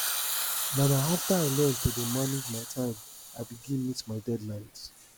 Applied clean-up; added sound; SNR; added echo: none; Hiss; 4 dB; none.